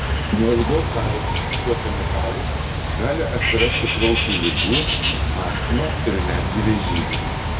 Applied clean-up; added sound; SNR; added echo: none; Bird; -4 dB; reverberation time 1.9 s.